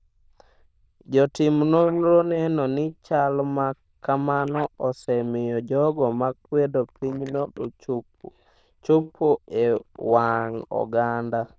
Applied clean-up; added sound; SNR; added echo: neural diffusion model UNIVERSE++.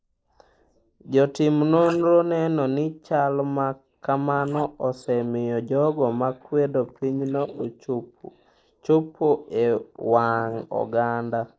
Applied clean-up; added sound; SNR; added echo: neural mask model Resemble Enhance denoiser.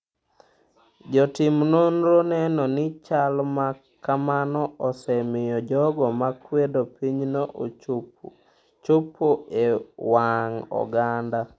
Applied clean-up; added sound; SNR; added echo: none; none; none; none.